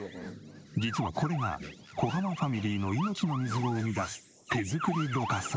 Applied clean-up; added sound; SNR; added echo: neural mask model Resemble Enhance denoiser.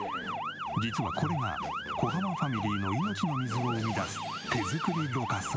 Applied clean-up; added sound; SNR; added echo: none; Motor vehicle (road) / Siren; 4 dB; none.